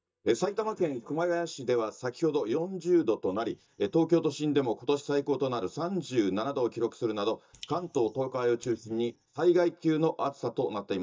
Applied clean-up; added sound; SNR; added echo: neural mask model DeepFilterNet 3.